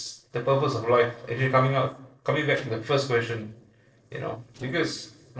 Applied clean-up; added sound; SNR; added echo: neural separator model SepFormer DNS4.